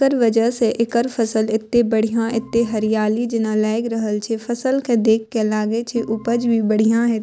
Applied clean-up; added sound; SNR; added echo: none; Organ; 18 dB; none.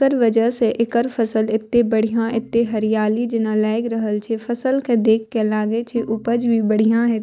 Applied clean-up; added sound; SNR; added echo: neural mask model DeepFilterNet 3.